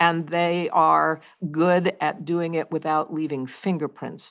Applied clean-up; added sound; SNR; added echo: none; none; none; none.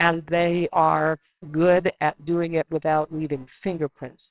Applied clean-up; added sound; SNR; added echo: neural separator model SepFormer WHAMR!.